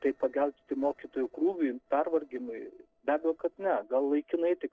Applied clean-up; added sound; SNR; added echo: neural separator model SepFormer DNS4.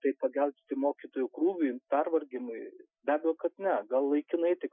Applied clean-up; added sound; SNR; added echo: classical method Wiener filter.